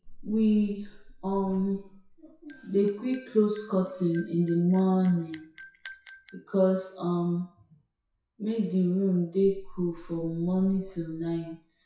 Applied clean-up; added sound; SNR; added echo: classical method WPE with log-MMSE.